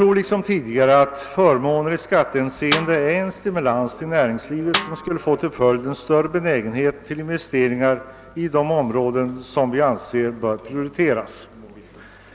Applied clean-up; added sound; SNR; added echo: none; Snare drum; 10 dB; none.